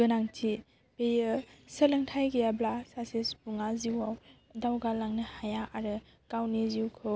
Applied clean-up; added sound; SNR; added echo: none; none; none; none.